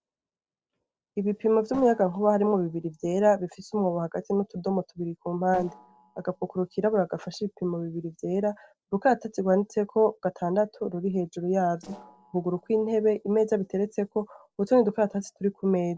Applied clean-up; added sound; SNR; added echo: neural separator model SepFormer DNS4.